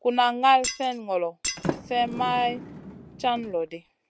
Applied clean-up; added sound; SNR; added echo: none; Sliding door + Shatter; 9 dB; none.